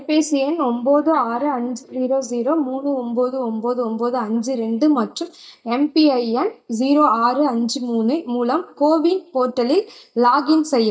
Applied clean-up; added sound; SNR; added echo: neural mask model DeepFilterNet 3.